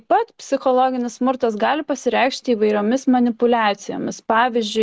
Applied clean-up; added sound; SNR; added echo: none; none; none; none.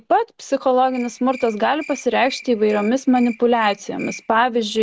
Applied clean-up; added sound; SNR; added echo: none; Cricket; 20 dB; none.